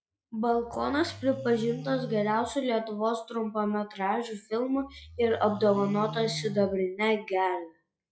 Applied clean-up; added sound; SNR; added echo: classical method log-MMSE.